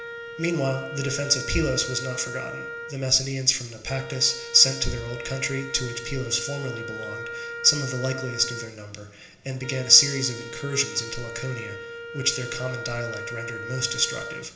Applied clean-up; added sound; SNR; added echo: none; Wind instrument, woodwind instrument; 10 dB; reverberation time 0.8 s.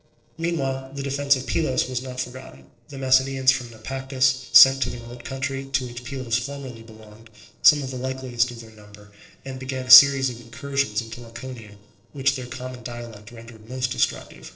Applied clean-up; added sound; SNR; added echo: neural separator model SepFormer DNS4.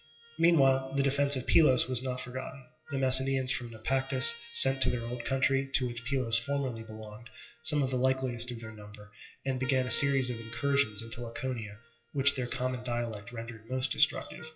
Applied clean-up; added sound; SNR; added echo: classical method WPE with log-MMSE.